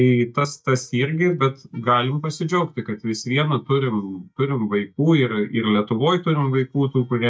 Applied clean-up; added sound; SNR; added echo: neural mask model DeepFilterNet 3.